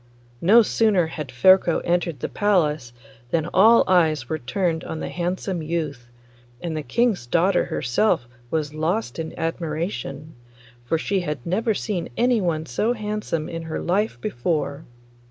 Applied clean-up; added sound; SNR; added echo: none; none; none; none.